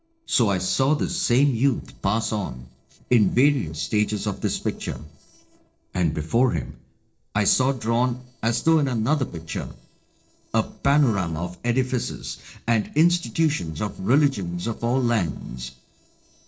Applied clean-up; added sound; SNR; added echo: neural separator model SepFormer DNS4.